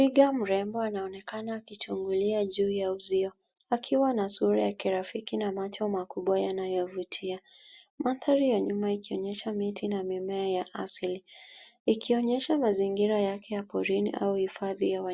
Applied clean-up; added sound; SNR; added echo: none; none; none; none.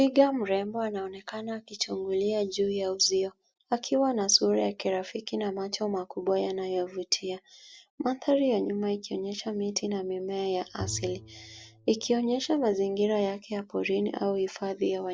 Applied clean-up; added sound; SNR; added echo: none; Bowed string instrument; 16 dB; none.